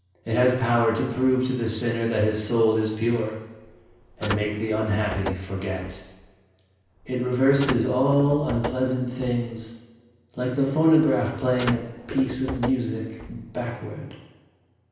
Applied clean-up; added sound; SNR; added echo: none; Car; 11 dB; reverberation time 0.9 s.